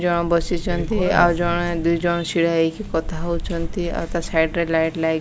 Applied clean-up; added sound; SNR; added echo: none; Wind; 8 dB; none.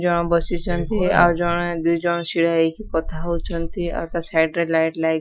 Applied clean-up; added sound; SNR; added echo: classical method Wiener filter.